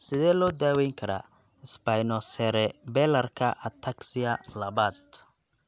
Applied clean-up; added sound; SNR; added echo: none; none; none; none.